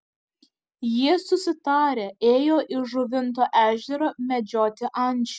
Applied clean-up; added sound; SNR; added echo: none; none; none; none.